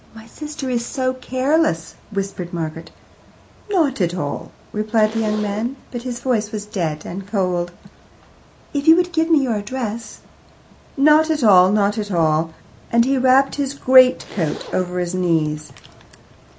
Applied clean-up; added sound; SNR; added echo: none; Zipper (clothing); 18 dB; none.